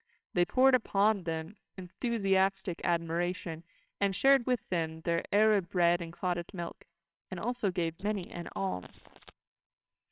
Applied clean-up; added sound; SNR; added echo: neural separator model SepFormer WHAMR!.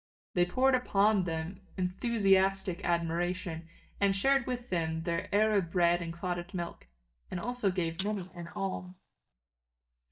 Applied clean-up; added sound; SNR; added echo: neural mask model DeepFilterNet 3.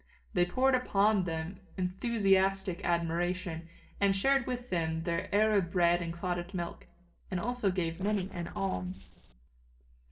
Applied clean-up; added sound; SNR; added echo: neural separator model SepFormer DNS4.